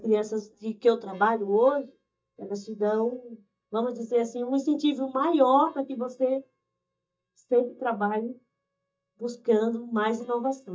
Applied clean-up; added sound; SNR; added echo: neural mask model DeepFilterNet 3.